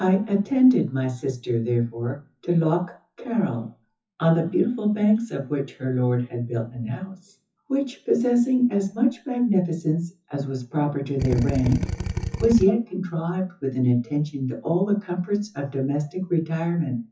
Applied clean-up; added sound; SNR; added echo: classical method WPE with log-MMSE.